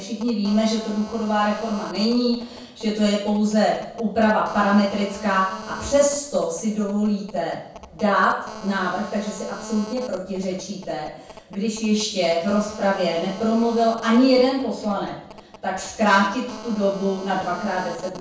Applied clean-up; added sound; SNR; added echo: none; Telephone; 17 dB; reverberation time 0.6 s.